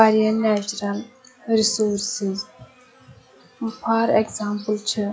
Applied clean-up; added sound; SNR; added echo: classical method log-MMSE.